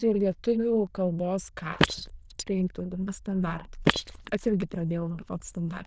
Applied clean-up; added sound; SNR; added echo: neural diffusion model UNIVERSE++.